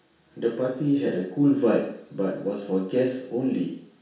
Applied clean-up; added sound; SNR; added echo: none; none; none; reverberation time 0.6 s.